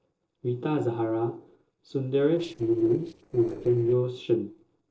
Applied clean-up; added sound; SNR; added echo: neural separator model SepFormer DNS4.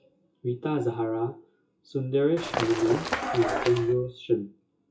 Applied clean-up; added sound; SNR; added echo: classical method WPE with log-MMSE.